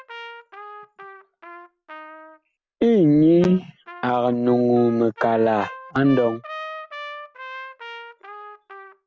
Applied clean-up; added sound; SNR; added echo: none; Trumpet; 17 dB; none.